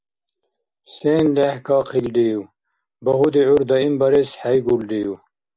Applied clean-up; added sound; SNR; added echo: none; none; none; none.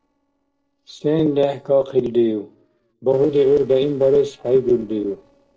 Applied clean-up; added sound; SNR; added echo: neural separator model SepFormer DNS4.